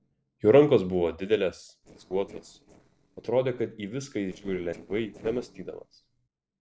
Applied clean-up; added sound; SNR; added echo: neural separator model SepFormer DNS4.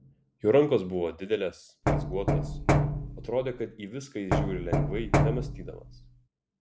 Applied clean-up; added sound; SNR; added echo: none; Knock; -3 dB; none.